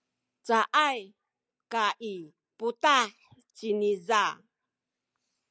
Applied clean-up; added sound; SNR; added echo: none; none; none; none.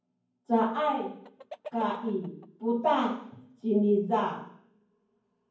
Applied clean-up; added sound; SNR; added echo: none; Chicken, rooster; 19 dB; reverberation time 0.9 s.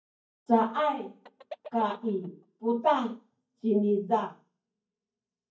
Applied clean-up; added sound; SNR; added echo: neural mask model DeepFilterNet 3.